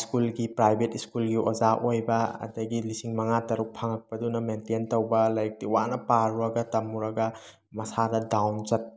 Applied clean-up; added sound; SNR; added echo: none; none; none; none.